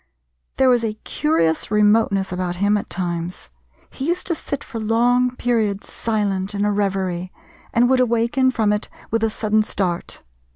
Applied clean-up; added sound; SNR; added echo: none; none; none; none.